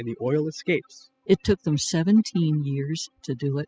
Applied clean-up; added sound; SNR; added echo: classical method spectral subtraction.